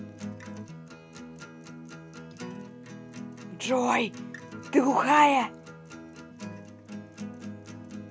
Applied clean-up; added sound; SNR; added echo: none; Acoustic guitar; 12 dB; none.